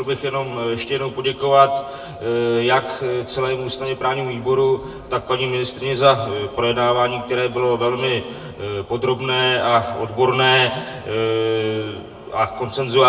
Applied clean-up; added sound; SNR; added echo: none; none; none; reverberation time 1.0 s.